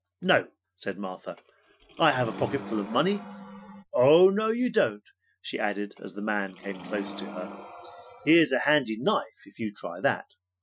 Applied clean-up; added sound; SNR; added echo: classical method Wiener filter.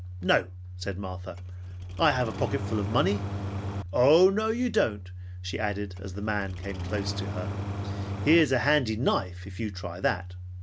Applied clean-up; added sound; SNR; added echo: none; Engine starting; 7 dB; none.